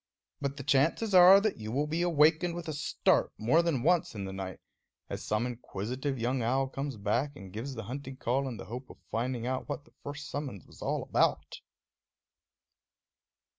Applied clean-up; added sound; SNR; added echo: none; none; none; none.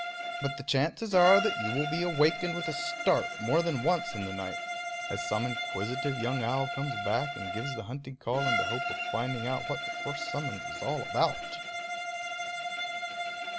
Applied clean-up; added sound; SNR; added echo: none; Bowed string instrument; 3 dB; none.